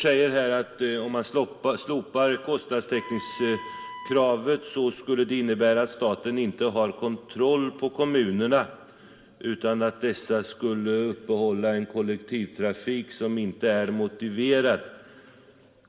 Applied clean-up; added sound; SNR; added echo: none; Wind instrument, woodwind instrument; 14 dB; reverberation time 1.7 s.